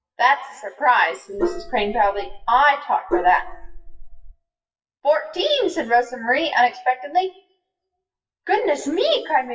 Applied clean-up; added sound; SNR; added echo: classical method WPE with log-MMSE.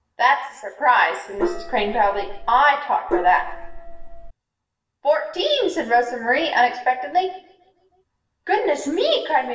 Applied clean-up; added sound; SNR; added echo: none; Gong; 6 dB; reverberation time 0.9 s.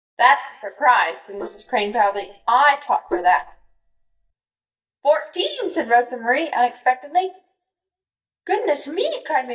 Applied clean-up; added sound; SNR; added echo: neural mask model DeepFilterNet 3.